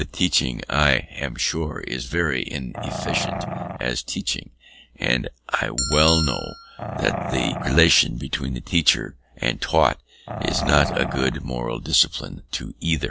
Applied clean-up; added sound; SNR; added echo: none; Bell + Growling; 5 dB; none.